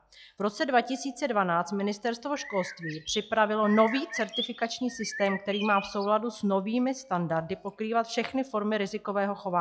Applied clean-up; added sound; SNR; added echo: classical method log-MMSE.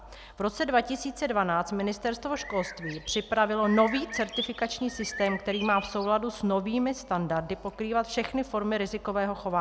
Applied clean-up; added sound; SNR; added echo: none; Bird; 11 dB; none.